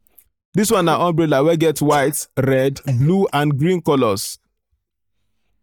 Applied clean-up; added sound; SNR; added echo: neural mask model DeepFilterNet 3.